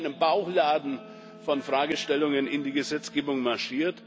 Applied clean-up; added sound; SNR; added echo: none; Guitar; 19 dB; none.